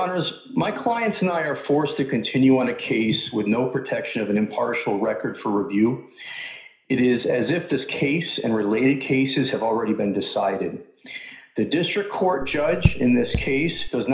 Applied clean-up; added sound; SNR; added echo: none; Raindrop / Drip; 3 dB; reverberation time 0.5 s.